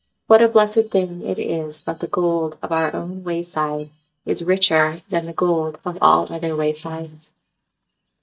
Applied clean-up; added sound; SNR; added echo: neural mask model DeepFilterNet 3.